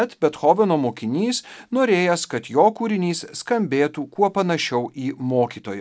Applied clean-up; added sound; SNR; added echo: none; none; none; none.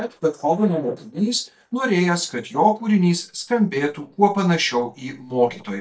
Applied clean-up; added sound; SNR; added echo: neural mask model DeepFilterNet 3.